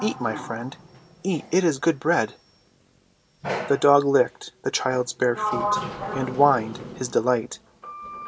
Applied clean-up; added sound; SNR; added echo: none; Sliding door; 10 dB; none.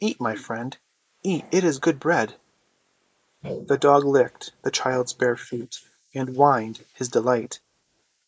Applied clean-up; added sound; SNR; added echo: neural mask model Resemble Enhance denoiser.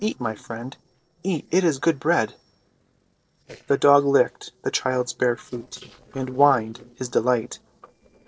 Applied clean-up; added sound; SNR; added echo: neural separator model SepFormer DNS4.